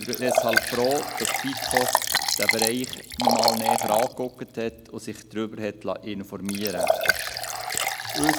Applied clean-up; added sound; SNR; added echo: none; Liquid; -3 dB; none.